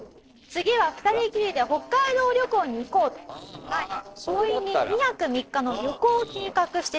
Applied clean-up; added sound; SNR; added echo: neural separator model SepFormer DNS4.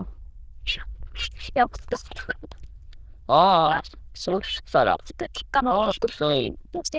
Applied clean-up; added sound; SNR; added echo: neural diffusion model UNIVERSE++.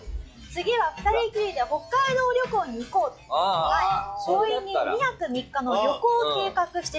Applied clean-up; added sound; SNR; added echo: classical method log-MMSE.